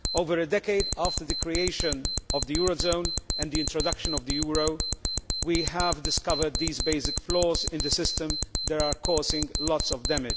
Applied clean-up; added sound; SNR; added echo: none; Alarm; 1 dB; none.